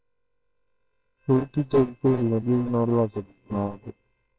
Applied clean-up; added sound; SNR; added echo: neural separator model SepFormer WHAMR!.